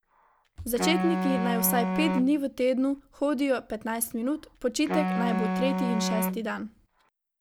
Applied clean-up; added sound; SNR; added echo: none; Wind instrument, woodwind instrument; 2 dB; none.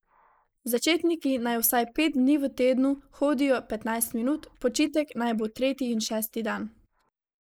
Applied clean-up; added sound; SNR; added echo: neural mask model Resemble Enhance denoiser.